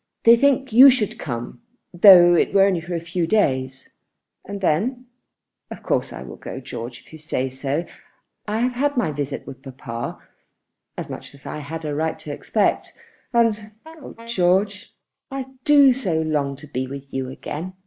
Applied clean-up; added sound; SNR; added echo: neural mask model Resemble Enhance denoiser.